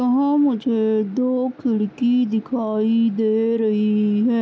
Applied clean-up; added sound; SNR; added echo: none; none; none; none.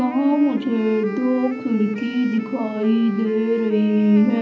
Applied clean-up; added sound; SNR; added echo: none; Wind instrument, woodwind instrument; 15 dB; reverberation time 0.5 s.